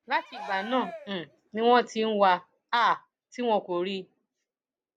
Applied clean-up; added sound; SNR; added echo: none; Cheering; 16 dB; none.